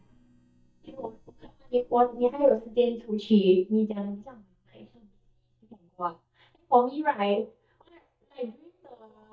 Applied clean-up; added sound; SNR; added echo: neural mask model DeepFilterNet 3.